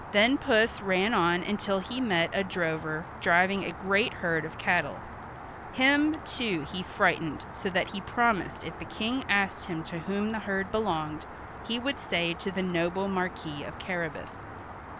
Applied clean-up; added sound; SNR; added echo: none; Rain; 12 dB; none.